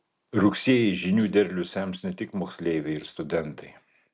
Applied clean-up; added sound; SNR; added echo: none; Tambourine; 19 dB; none.